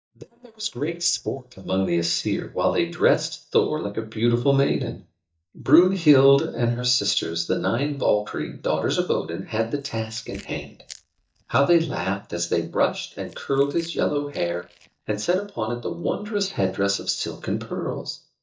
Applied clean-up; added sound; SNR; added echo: neural mask model DeepFilterNet 3.